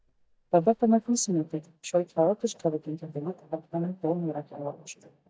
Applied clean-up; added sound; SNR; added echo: neural mask model DeepFilterNet 3.